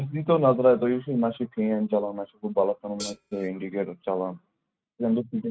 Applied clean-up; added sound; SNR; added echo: neural mask model RNNoise.